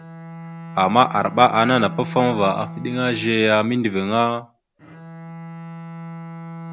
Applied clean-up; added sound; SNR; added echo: none; Bowed string instrument; 14 dB; none.